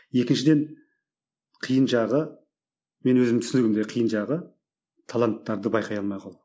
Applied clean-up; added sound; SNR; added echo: none; none; none; none.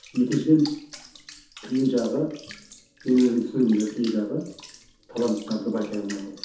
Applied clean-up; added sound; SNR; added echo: none; Bathtub (filling or washing) / Water; 19 dB; reverberation time 0.5 s.